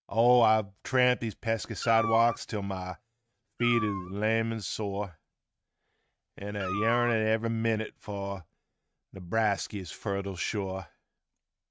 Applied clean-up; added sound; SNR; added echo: neural mask model RNNoise.